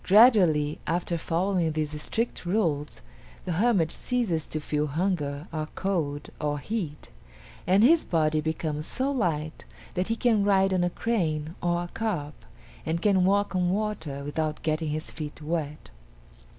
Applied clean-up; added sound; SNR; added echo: none; none; none; none.